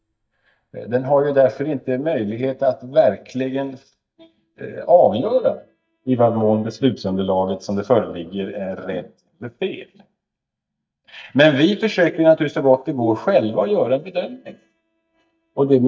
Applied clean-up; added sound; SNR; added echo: neural mask model DeepFilterNet 3.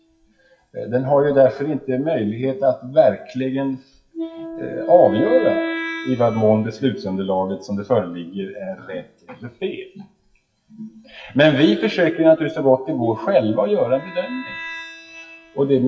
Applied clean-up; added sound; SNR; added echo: classical method WPE with log-MMSE.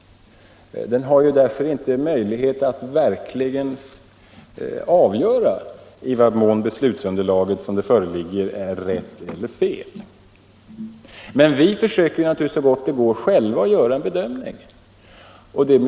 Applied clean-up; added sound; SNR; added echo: none; none; none; none.